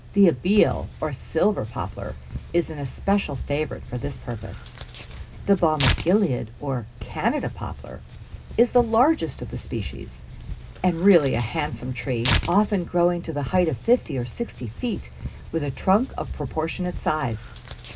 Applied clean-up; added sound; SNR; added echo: none; Tearing; 9 dB; reverberation time 0.2 s.